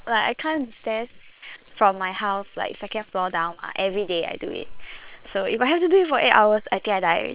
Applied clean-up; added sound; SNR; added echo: neural separator model SepFormer WHAM!.